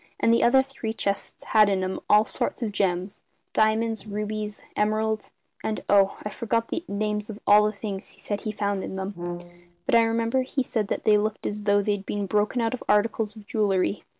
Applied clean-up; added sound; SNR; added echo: none; Brass instrument; 10 dB; none.